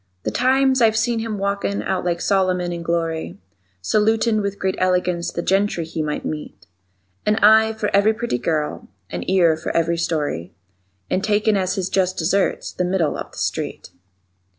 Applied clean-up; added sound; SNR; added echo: none; none; none; none.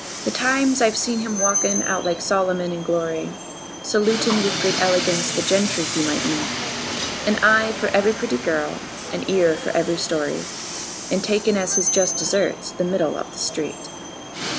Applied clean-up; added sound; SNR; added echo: none; Train; 5 dB; none.